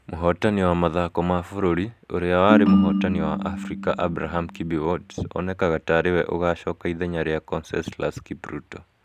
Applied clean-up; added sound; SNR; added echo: none; Ringtone; 0 dB; none.